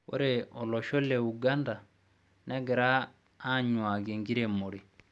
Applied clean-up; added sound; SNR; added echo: none; none; none; none.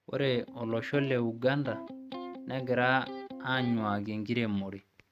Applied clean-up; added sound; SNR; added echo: neural mask model RNNoise.